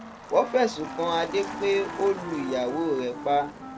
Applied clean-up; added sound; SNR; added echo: none; Motor vehicle (road) + Wind instrument, woodwind instrument; 11 dB; none.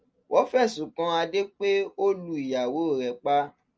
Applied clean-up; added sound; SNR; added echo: none; none; none; none.